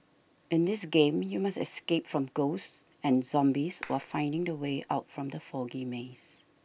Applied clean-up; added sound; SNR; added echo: none; Clapping; 19 dB; none.